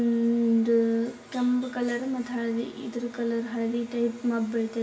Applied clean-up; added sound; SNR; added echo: none; none; none; reverberation time 0.7 s.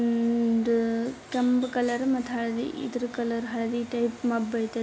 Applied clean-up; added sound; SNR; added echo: none; none; none; none.